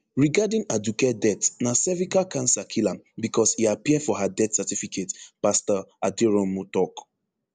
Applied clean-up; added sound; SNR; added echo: none; none; none; none.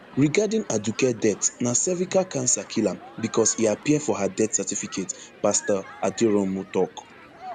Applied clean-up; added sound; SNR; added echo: none; Human group actions; 20 dB; none.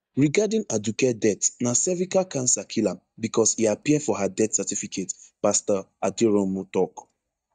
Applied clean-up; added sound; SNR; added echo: neural mask model DeepFilterNet 3.